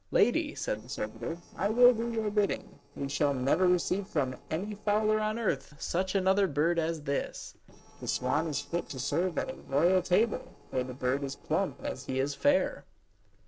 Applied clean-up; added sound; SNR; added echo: neural separator model SepFormer DNS4.